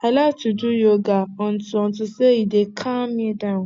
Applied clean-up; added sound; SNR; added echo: none; none; none; none.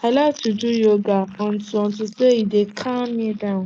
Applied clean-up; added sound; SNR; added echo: neural mask model Resemble Enhance denoiser.